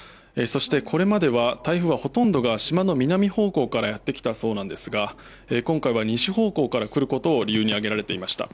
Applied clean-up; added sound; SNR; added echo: none; none; none; none.